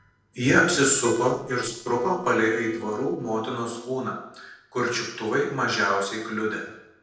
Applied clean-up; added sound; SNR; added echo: neural separator model SepFormer DNS4.